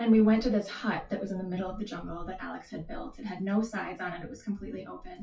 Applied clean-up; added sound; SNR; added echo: classical method WPE with log-MMSE.